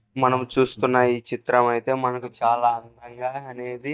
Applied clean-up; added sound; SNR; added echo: neural mask model DeepFilterNet 3.